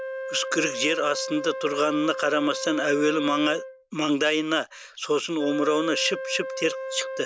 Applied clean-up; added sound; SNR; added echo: none; Wind instrument, woodwind instrument; 9 dB; none.